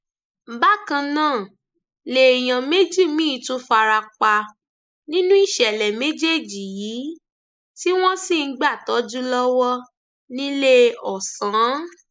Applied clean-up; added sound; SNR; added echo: neural mask model Resemble Enhance denoiser.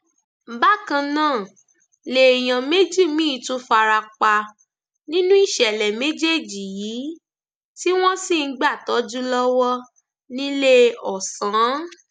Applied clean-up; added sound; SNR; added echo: none; none; none; none.